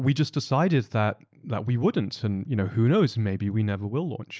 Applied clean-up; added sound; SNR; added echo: none; none; none; none.